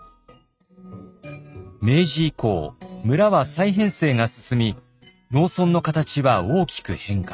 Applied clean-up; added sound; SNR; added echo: neural mask model RNNoise.